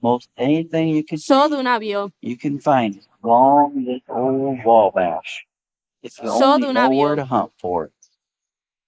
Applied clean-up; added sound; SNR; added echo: neural mask model Resemble Enhance denoiser.